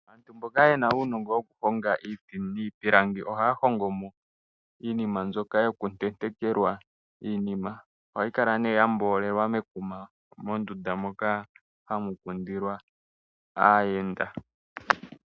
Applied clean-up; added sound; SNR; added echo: none; none; none; none.